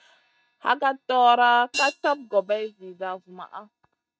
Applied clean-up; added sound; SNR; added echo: neural mask model RNNoise.